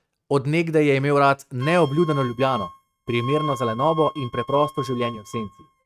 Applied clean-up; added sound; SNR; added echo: neural mask model RNNoise.